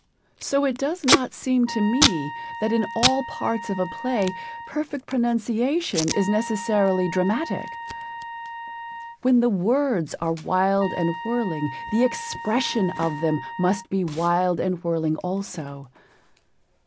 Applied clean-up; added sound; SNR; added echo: none; Packing tape, duct tape + Trumpet; 7 dB; none.